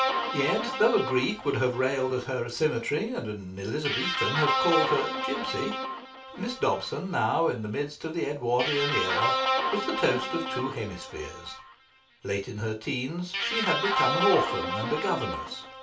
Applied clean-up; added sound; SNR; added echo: none; Guitar; 2 dB; reverberation time 0.3 s.